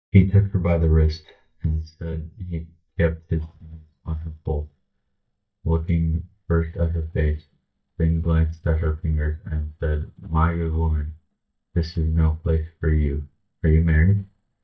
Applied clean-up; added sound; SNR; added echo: neural mask model DeepFilterNet 3.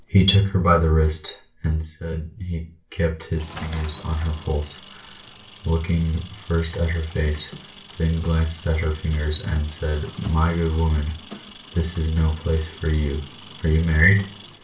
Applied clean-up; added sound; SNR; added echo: none; Engine; 19 dB; reverberation time 0.3 s.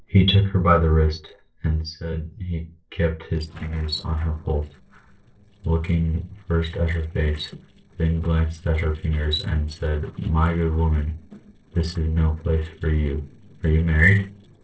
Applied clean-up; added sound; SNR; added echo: neural separator model SepFormer DNS4.